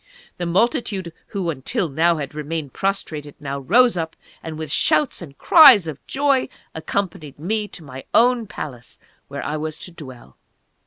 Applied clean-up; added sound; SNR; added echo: none; none; none; none.